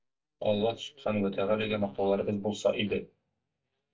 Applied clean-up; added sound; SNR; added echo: neural mask model DeepFilterNet 3.